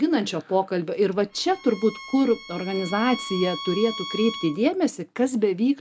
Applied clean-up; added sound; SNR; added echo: none; Bowed string instrument; 13 dB; none.